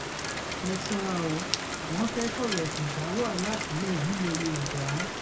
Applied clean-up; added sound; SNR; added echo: none; Rain; 2 dB; reverberation time 0.2 s.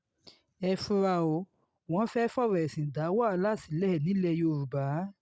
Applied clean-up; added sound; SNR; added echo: none; none; none; none.